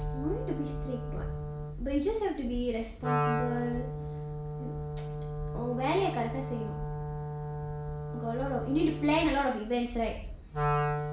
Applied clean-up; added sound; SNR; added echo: none; Wind instrument, woodwind instrument; 3 dB; reverberation time 0.5 s.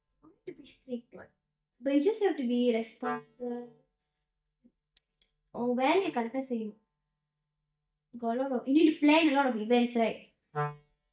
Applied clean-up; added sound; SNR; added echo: neural mask model DeepFilterNet 3.